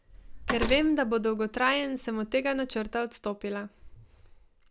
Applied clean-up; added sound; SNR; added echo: none; Slam; 8 dB; none.